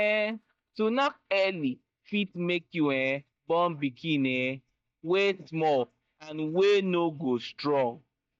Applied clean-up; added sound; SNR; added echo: neural mask model DeepFilterNet 3.